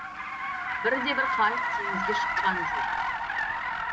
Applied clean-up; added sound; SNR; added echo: none; Car; -3 dB; none.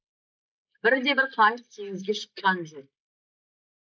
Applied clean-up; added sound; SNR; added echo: neural mask model Resemble Enhance denoiser.